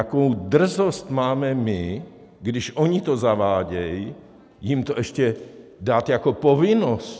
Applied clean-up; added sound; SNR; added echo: none; none; none; none.